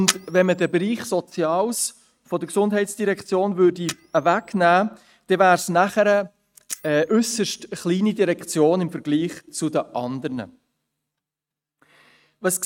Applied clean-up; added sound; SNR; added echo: neural mask model RNNoise.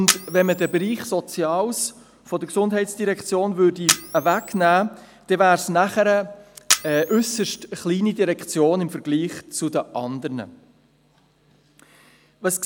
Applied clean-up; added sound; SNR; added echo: none; Camera; 5 dB; none.